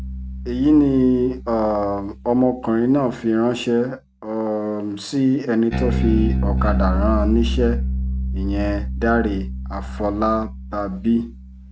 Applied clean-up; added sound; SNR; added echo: none; Bass guitar; 4 dB; none.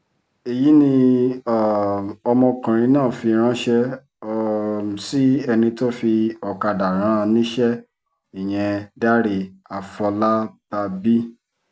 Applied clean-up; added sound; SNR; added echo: none; none; none; none.